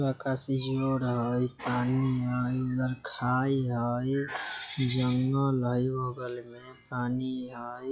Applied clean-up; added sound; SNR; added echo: classical method log-MMSE.